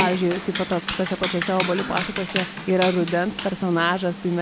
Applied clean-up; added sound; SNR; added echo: none; Dog; 5 dB; none.